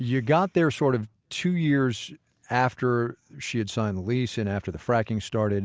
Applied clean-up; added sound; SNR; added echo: none; none; none; none.